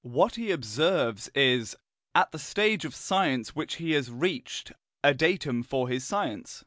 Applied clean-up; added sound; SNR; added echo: none; none; none; none.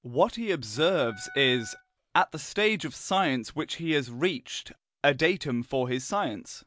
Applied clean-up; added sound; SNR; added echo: none; Wind instrument, woodwind instrument; 19 dB; none.